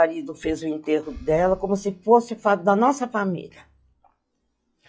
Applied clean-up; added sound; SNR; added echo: classical method log-MMSE.